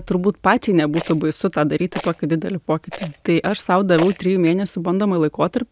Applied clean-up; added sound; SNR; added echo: none; Rattle; 17 dB; none.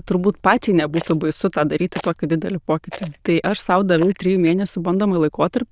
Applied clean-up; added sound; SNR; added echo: neural diffusion model UNIVERSE++.